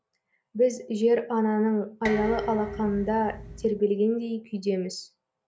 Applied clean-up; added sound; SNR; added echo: none; Dishes, pots, and pans; 11 dB; none.